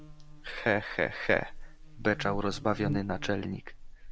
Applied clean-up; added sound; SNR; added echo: none; Buzz; 8 dB; none.